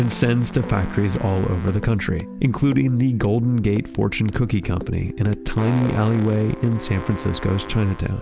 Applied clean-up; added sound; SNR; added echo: none; Fart; 19 dB; none.